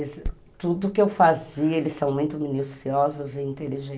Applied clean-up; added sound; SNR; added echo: none; none; none; none.